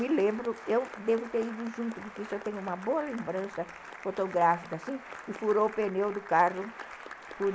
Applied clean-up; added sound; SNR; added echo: none; Applause; 14 dB; none.